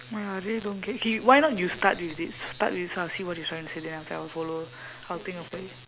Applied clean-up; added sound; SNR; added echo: none; none; none; none.